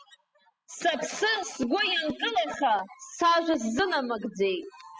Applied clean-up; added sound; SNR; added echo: classical method spectral subtraction.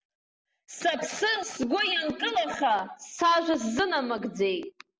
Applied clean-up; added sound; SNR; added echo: none; none; none; none.